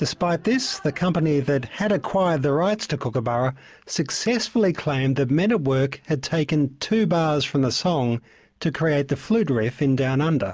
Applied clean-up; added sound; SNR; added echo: none; none; none; none.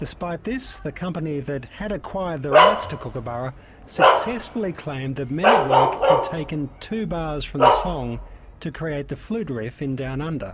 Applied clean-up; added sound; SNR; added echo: none; Bark; -5 dB; none.